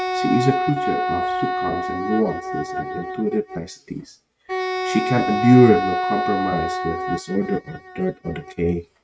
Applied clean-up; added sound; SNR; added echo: neural mask model RNNoise.